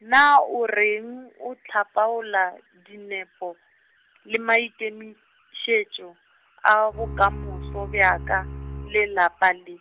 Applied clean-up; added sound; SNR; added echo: none; Bowed string instrument; 11 dB; none.